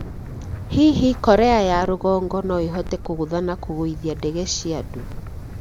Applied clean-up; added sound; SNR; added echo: none; Wind; 10 dB; none.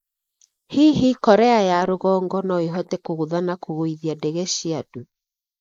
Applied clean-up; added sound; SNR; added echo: neural mask model Resemble Enhance denoiser.